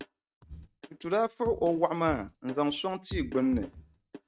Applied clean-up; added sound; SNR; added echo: neural mask model RNNoise.